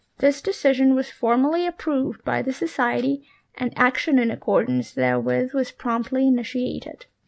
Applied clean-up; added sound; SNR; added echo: none; none; none; none.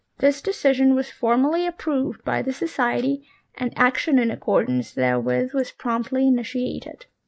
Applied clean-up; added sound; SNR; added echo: neural mask model Resemble Enhance denoiser.